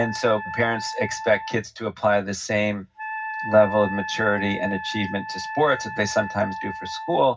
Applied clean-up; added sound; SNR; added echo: none; Wind instrument, woodwind instrument; 10 dB; reverberation time 0.4 s.